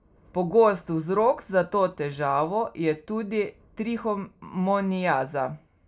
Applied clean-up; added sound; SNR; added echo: none; none; none; reverberation time 0.2 s.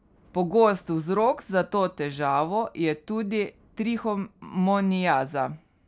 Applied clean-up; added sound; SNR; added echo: none; none; none; none.